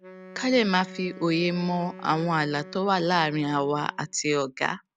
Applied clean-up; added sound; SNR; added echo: none; Wind instrument, woodwind instrument; 19 dB; none.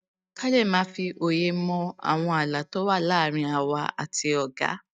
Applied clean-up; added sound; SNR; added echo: neural mask model DeepFilterNet 3.